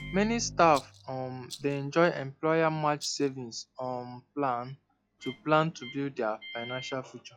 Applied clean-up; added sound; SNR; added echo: classical method log-MMSE.